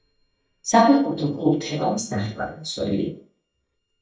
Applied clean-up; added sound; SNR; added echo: neural mask model DeepFilterNet 3.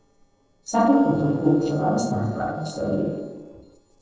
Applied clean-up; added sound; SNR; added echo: neural separator model SepFormer DNS4.